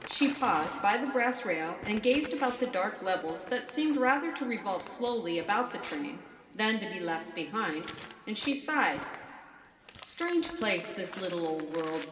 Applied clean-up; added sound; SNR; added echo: none; Crumpling, crinkling / Tearing; 15 dB; reverberation time 2.0 s.